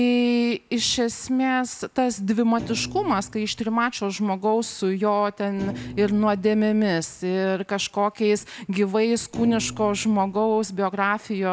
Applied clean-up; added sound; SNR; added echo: none; Thump, thud; 14 dB; none.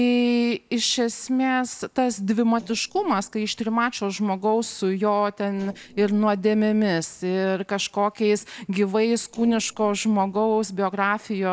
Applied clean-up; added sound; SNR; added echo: neural separator model SepFormer DNS4.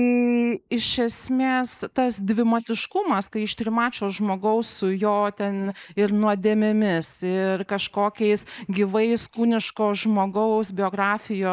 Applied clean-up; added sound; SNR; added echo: neural mask model Resemble Enhance denoiser.